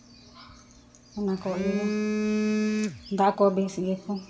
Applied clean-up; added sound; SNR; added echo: none; Telephone; 2 dB; reverberation time 2.3 s.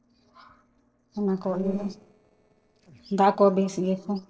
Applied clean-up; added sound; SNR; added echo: neural separator model SepFormer DNS4.